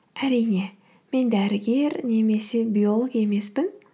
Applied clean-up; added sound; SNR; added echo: none; none; none; none.